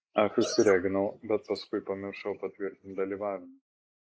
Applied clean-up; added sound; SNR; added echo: neural mask model Resemble Enhance denoiser.